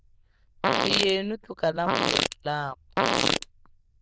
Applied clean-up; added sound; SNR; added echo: neural diffusion model UNIVERSE++.